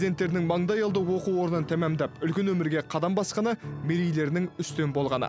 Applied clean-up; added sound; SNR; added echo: none; Piano; 15 dB; none.